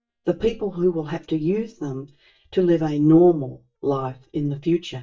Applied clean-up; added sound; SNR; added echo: neural mask model DeepFilterNet 3.